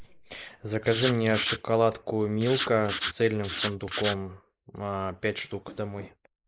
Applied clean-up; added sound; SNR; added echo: neural mask model Resemble Enhance denoiser.